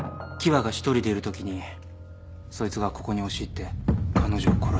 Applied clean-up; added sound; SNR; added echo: none; none; none; none.